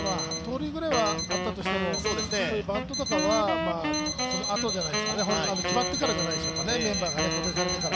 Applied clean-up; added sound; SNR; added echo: none; Alarm + Wind instrument, woodwind instrument; 0 dB; none.